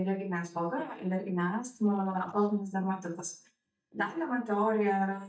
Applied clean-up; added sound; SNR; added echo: neural mask model DeepFilterNet 3.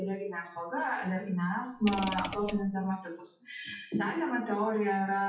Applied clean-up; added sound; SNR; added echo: classical method WPE with log-MMSE.